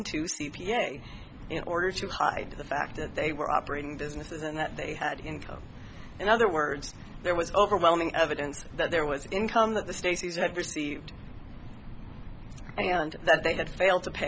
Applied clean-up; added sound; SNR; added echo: none; none; none; none.